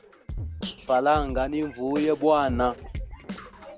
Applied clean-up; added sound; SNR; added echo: none; Drum kit; 10 dB; none.